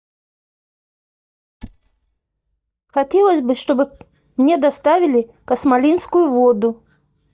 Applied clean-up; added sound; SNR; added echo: neural mask model DeepFilterNet 3.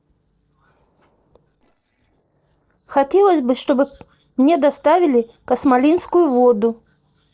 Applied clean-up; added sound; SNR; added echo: neural separator model SepFormer DNS4.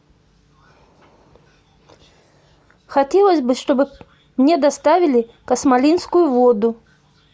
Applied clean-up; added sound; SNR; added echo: none; none; none; none.